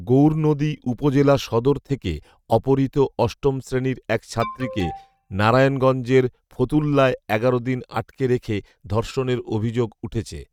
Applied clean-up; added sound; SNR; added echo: neural mask model RNNoise.